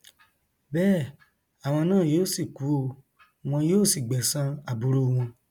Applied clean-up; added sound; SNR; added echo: none; none; none; none.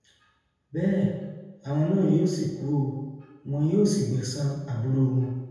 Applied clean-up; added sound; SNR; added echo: none; none; none; reverberation time 1.2 s.